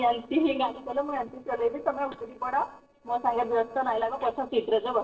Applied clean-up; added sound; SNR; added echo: neural separator model SepFormer DNS4.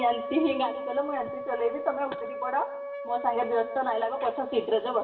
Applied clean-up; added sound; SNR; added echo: none; Wind instrument, woodwind instrument; 8 dB; reverberation time 0.8 s.